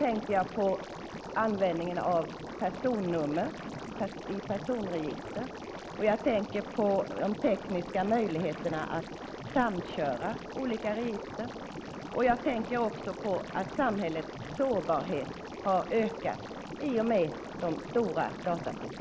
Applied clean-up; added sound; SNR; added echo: none; Liquid; 9 dB; none.